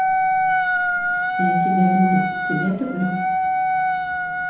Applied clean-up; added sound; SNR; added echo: none; Wind instrument, woodwind instrument; -4 dB; reverberation time 1.0 s.